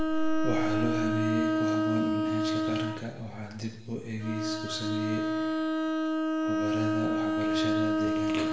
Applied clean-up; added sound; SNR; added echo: none; Bowed string instrument; -5 dB; reverberation time 0.8 s.